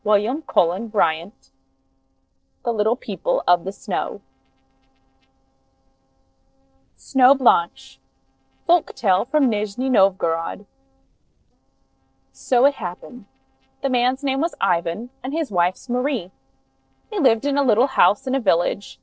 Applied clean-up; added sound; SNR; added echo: neural separator model SepFormer DNS4.